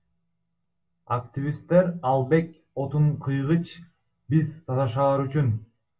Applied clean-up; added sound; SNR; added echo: none; none; none; reverberation time 0.2 s.